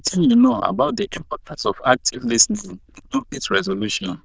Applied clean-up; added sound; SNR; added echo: neural diffusion model UNIVERSE++.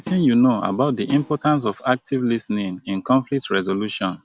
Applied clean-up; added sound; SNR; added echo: none; Snare drum; 19 dB; none.